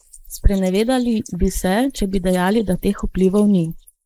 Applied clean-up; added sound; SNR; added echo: neural mask model Resemble Enhance denoiser.